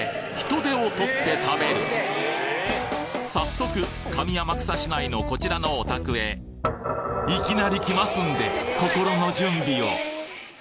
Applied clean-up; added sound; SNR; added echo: none; none; none; none.